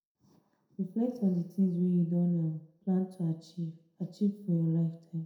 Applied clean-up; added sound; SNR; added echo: none; none; none; reverberation time 0.5 s.